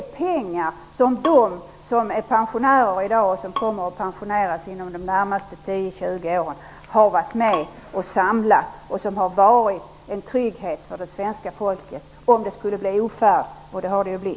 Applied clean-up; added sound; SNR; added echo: none; Bowed string instrument; 17 dB; none.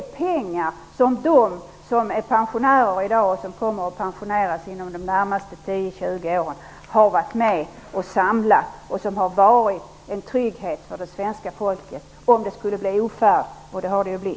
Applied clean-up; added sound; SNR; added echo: none; none; none; none.